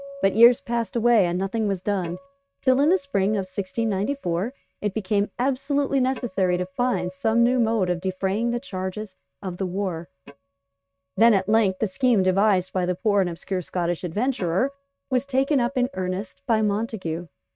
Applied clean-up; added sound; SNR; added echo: neural mask model RNNoise.